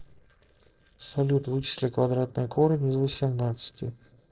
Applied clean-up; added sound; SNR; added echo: neural separator model SepFormer DNS4.